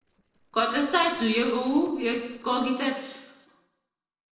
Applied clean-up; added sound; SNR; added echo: neural separator model SepFormer DNS4.